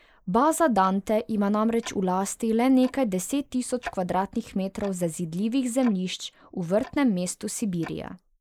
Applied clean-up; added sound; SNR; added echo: neural mask model Resemble Enhance denoiser.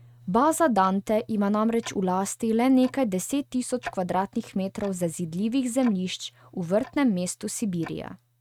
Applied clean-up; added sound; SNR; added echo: neural mask model RNNoise.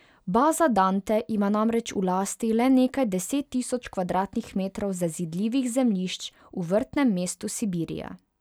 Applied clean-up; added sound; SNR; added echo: none; none; none; none.